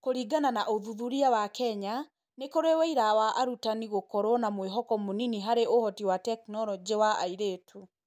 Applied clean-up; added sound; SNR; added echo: none; none; none; none.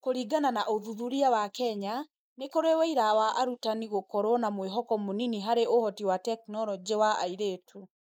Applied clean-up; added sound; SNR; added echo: neural mask model Resemble Enhance denoiser.